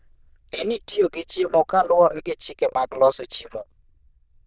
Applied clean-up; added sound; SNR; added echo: neural diffusion model UNIVERSE++.